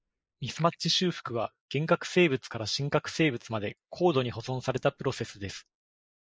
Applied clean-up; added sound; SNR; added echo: neural mask model Resemble Enhance denoiser.